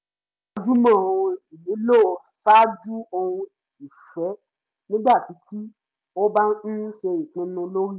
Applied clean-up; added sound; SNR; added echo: none; none; none; none.